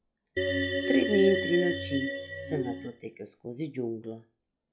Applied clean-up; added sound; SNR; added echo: classical method log-MMSE.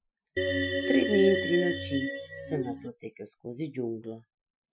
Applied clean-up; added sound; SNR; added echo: classical method Wiener filter.